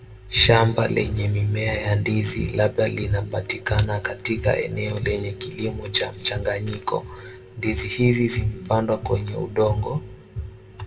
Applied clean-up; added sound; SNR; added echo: none; none; none; reverberation time 1.2 s.